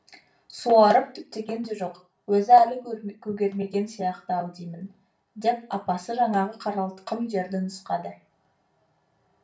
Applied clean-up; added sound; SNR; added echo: none; none; none; reverberation time 0.3 s.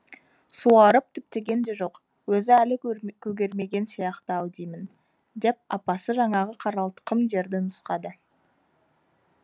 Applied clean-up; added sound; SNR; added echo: none; none; none; none.